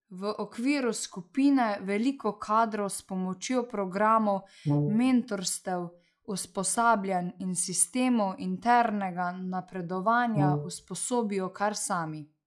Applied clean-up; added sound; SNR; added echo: classical method log-MMSE.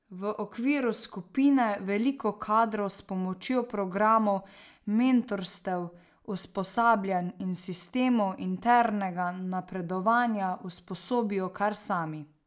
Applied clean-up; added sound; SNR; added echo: none; none; none; none.